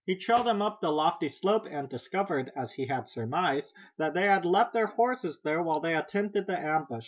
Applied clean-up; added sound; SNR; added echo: none; none; none; none.